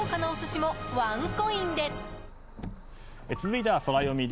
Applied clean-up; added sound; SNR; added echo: none; Car; 12 dB; none.